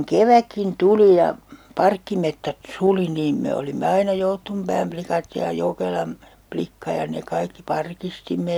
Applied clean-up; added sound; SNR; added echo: none; none; none; none.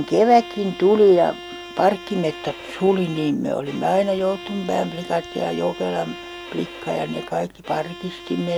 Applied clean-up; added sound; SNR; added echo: none; Bowed string instrument; 15 dB; none.